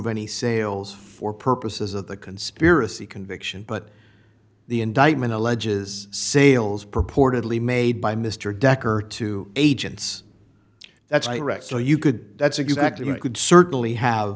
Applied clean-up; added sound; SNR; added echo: none; none; none; none.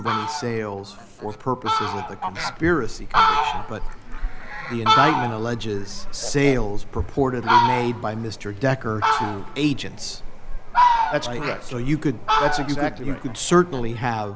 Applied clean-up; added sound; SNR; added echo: none; Fowl; -1 dB; none.